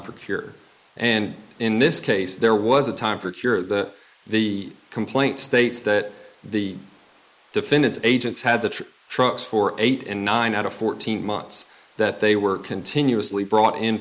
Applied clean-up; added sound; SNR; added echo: neural mask model Resemble Enhance denoiser.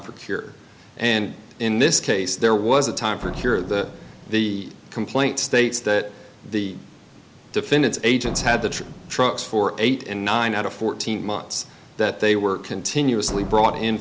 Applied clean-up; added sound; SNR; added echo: none; Slam; 17 dB; none.